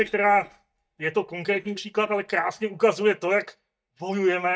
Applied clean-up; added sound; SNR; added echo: neural mask model DeepFilterNet 3.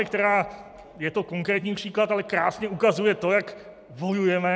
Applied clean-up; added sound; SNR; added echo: none; none; none; none.